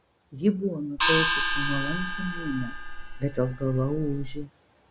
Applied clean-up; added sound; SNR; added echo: none; Gong; -1 dB; none.